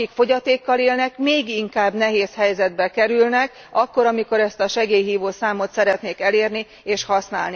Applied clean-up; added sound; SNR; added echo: none; none; none; none.